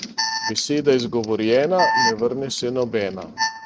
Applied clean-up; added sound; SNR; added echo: neural mask model RNNoise.